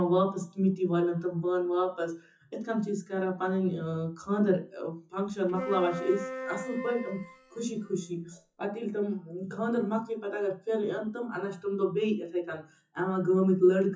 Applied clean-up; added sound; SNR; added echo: classical method WPE with log-MMSE.